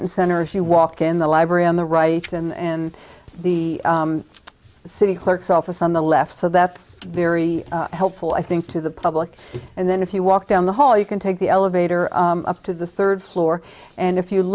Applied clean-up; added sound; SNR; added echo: none; none; none; none.